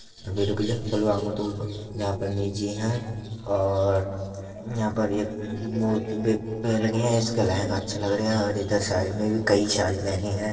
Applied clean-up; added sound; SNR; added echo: neural separator model SepFormer DNS4.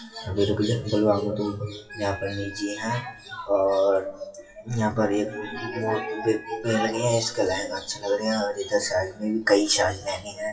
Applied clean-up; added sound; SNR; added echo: classical method WPE with log-MMSE.